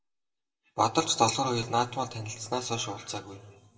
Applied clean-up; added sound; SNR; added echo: none; none; none; reverberation time 1.5 s.